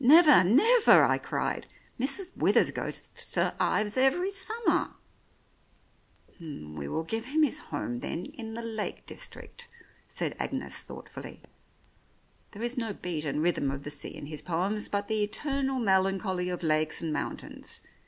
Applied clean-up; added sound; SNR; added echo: none; none; none; none.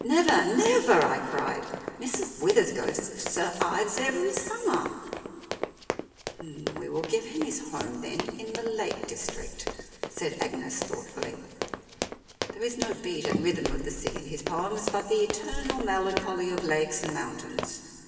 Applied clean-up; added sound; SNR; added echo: none; Run; 7 dB; reverberation time 2.3 s.